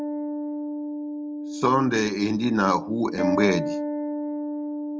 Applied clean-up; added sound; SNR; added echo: none; Acoustic guitar; 4 dB; none.